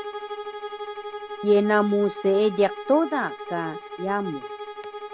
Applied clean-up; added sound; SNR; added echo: none; Bowed string instrument; 10 dB; none.